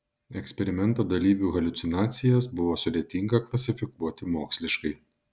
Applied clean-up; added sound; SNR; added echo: none; none; none; none.